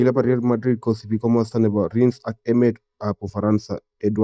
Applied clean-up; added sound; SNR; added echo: neural mask model DeepFilterNet 3.